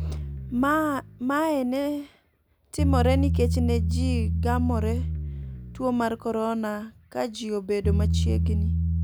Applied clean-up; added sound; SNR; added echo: none; Bass guitar; -1 dB; none.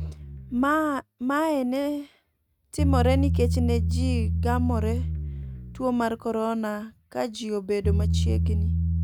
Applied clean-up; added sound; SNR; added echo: neural mask model RNNoise.